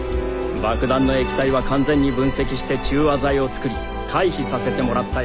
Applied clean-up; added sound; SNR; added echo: none; Crack; 12 dB; none.